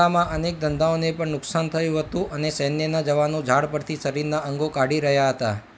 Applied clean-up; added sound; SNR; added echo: none; none; none; none.